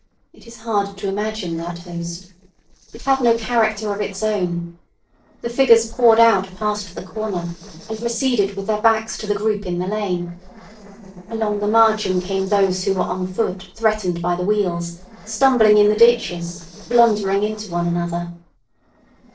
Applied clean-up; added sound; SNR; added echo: neural separator model SepFormer DNS4.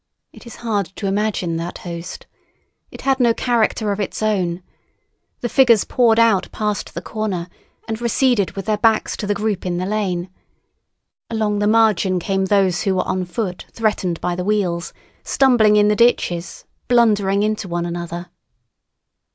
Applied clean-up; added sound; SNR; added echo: none; none; none; none.